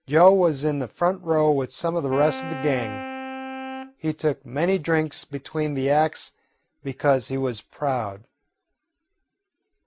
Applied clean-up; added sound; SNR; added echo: none; Wind instrument, woodwind instrument; 11 dB; none.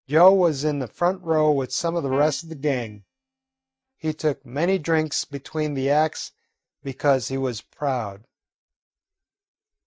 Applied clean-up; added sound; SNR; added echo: neural mask model DeepFilterNet 3.